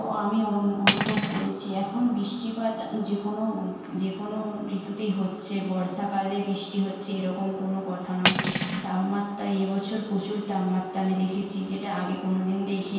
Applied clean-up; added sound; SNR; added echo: none; Cutlery, silverware; -3 dB; reverberation time 1.2 s.